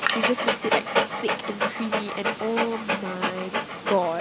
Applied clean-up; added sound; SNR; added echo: none; Dog; -2 dB; none.